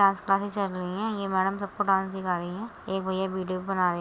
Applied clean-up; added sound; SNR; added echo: none; none; none; none.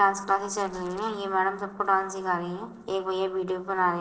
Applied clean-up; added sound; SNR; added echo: neural separator model SepFormer DNS4.